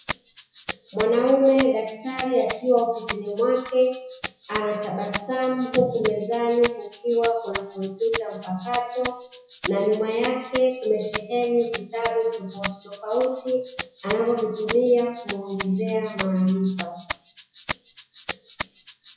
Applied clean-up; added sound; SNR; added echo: classical method WPE with log-MMSE.